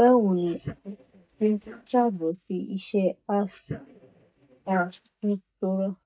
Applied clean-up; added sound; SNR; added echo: neural mask model DeepFilterNet 3.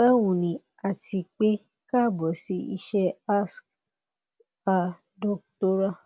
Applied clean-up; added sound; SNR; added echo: none; none; none; none.